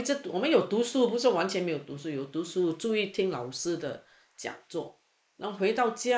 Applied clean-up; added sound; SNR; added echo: neural mask model Resemble Enhance denoiser.